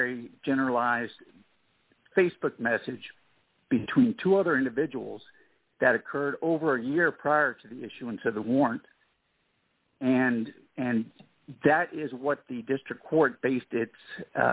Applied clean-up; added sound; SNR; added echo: none; none; none; none.